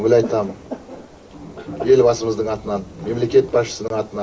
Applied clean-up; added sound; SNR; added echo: none; none; none; none.